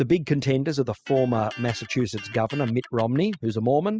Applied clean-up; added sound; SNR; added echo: classical method spectral subtraction.